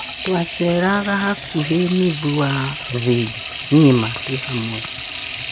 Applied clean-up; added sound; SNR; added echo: none; Sink (filling or washing) / Water tap, faucet; 10 dB; none.